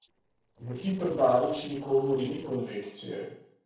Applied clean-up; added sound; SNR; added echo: neural separator model SepFormer DNS4.